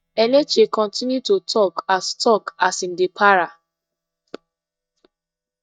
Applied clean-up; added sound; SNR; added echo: neural mask model DeepFilterNet 3.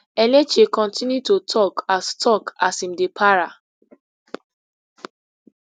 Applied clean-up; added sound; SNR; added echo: none; none; none; none.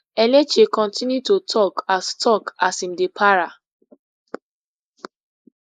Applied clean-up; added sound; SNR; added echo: neural mask model Resemble Enhance denoiser.